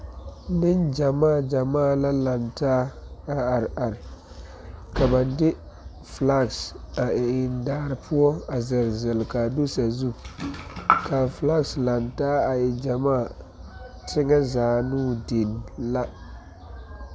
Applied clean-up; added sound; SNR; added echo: none; none; none; none.